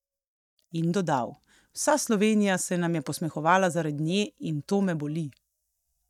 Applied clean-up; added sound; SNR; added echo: neural mask model DeepFilterNet 3.